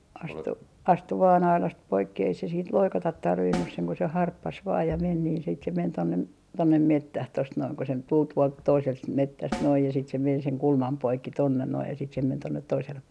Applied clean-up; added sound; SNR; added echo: none; Snare drum; 15 dB; none.